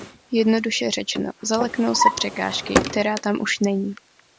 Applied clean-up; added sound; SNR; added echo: none; Drawer open or close; 4 dB; none.